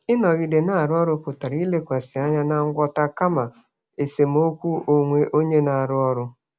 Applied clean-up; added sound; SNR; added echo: none; none; none; none.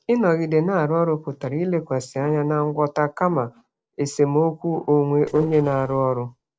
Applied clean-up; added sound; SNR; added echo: neural separator model SepFormer DNS4.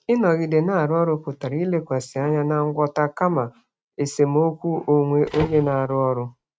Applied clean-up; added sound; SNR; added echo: neural mask model RNNoise.